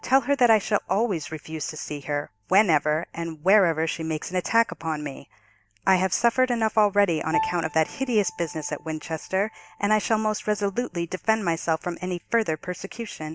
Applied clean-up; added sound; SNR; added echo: none; Piano; 17 dB; none.